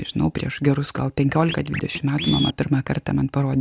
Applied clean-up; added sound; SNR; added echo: none; Scratching (performance technique); 11 dB; none.